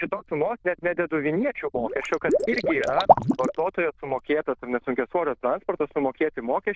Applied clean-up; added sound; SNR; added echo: neural diffusion model UNIVERSE++.